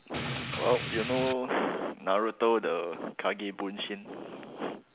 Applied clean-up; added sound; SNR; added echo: none; Rain; 4 dB; none.